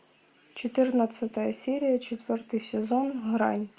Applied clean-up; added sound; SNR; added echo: none; none; none; none.